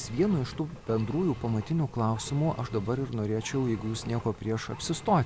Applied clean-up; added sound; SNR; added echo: none; Engine; 14 dB; none.